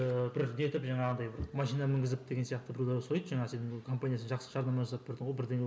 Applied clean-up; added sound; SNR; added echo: none; none; none; none.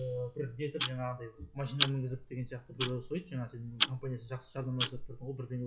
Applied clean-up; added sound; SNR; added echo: classical method log-MMSE.